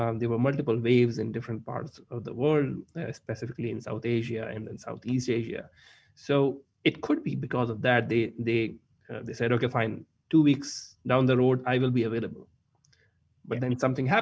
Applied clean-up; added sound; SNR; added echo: none; none; none; none.